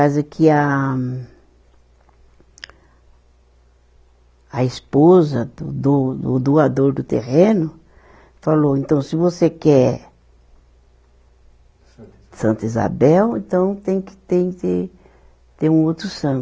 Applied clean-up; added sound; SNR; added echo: none; none; none; none.